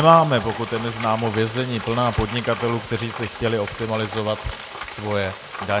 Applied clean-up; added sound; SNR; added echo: none; Frying (food); 12 dB; none.